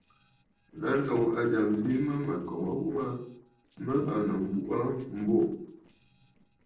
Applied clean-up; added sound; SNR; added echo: neural separator model SepFormer DNS4.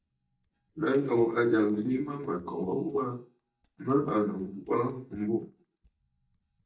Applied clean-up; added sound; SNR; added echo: neural mask model DeepFilterNet 3.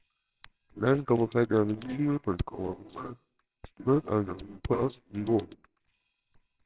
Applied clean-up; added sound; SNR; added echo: neural separator model SepFormer WHAMR!.